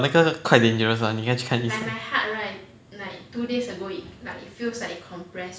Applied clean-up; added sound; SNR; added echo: none; none; none; none.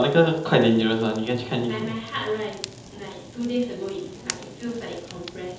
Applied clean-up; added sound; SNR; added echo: none; Fire; 17 dB; reverberation time 1.2 s.